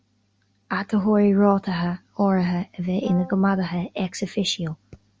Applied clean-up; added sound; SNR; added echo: none; Brass instrument; 17 dB; none.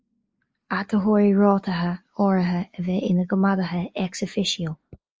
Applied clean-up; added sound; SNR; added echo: neural mask model Resemble Enhance denoiser.